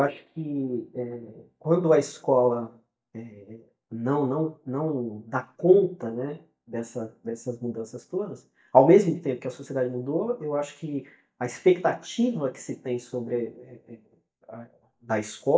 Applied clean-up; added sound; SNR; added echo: neural mask model DeepFilterNet 3.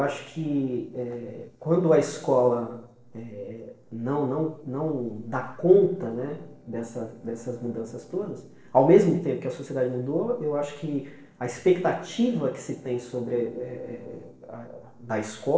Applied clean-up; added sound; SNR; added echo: neural separator model SepFormer DNS4.